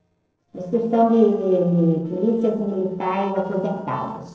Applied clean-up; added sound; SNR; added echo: neural separator model SepFormer DNS4.